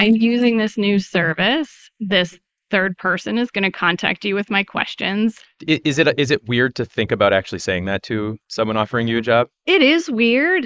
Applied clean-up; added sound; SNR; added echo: neural mask model Resemble Enhance denoiser.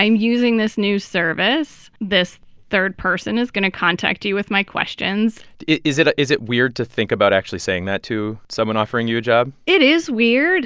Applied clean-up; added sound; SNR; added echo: none; none; none; none.